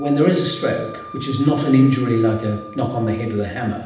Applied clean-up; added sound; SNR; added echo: none; Wind instrument, woodwind instrument; 19 dB; reverberation time 0.8 s.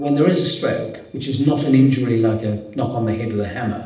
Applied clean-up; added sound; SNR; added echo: neural separator model SepFormer DNS4.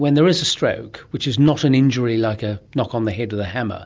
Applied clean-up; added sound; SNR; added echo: none; none; none; none.